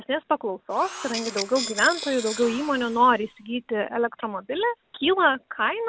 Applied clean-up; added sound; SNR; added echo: none; Tools; 10 dB; none.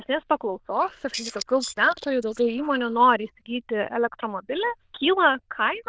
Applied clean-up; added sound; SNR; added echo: neural diffusion model UNIVERSE++.